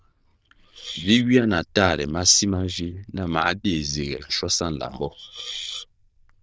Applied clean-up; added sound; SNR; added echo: neural diffusion model UNIVERSE++.